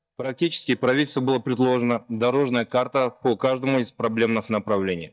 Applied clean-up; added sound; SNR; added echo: neural mask model DeepFilterNet 3.